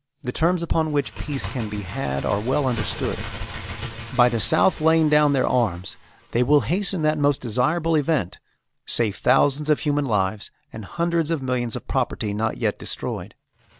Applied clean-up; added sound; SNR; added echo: none; Bird; 15 dB; none.